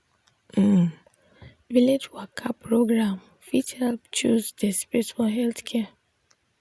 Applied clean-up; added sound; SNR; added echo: none; none; none; none.